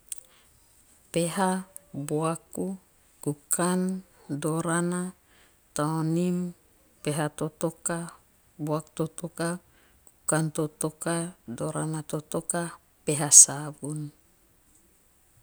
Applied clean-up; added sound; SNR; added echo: none; none; none; none.